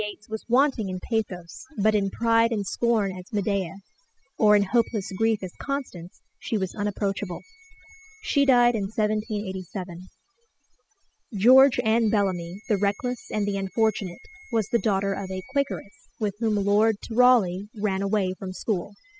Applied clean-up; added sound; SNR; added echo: classical method spectral subtraction.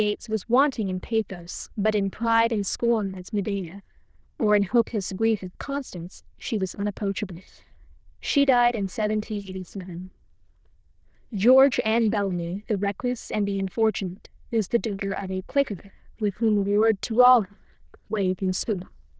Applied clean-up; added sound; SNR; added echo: neural diffusion model UNIVERSE++.